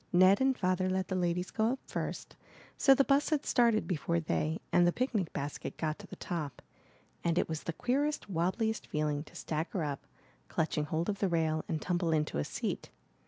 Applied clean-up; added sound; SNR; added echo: none; none; none; none.